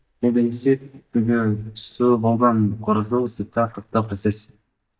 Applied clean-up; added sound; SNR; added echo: neural mask model DeepFilterNet 3.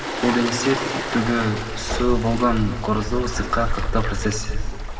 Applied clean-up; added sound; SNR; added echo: none; Waves, surf; 2 dB; reverberation time 1.7 s.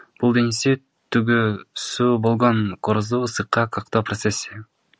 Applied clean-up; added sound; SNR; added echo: none; none; none; none.